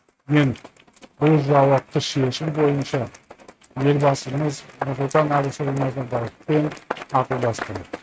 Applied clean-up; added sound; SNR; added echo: neural mask model RNNoise.